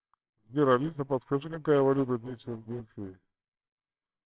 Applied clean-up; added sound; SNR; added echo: neural separator model SepFormer WHAMR!.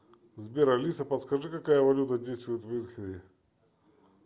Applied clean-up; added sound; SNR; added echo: none; none; none; none.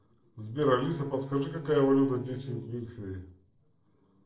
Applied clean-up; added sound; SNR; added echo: neural separator model SepFormer DNS4.